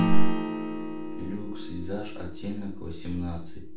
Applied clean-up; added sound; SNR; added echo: none; Acoustic guitar / Strum; 9 dB; reverberation time 0.3 s.